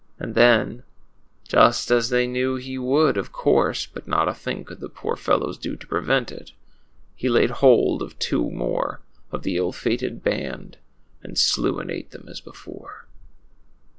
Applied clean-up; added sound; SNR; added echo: none; none; none; none.